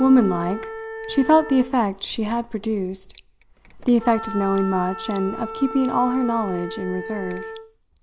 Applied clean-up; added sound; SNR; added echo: none; Wind instrument, woodwind instrument; 12 dB; none.